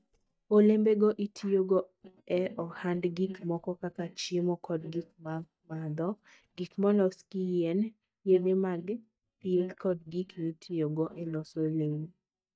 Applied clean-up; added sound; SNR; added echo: neural mask model DeepFilterNet 3.